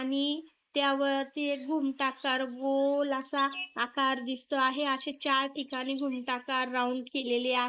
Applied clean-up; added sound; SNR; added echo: neural mask model Resemble Enhance denoiser.